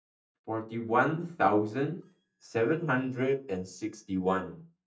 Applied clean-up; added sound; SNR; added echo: neural mask model DeepFilterNet 3.